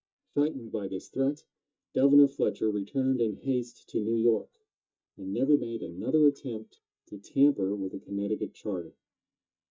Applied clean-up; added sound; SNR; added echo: neural mask model DeepFilterNet 3.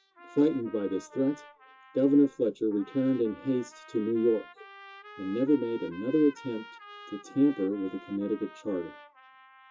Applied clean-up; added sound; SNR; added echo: classical method WPE with log-MMSE.